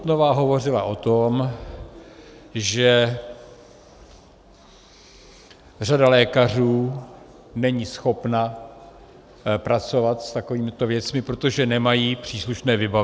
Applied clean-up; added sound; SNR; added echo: none; none; none; none.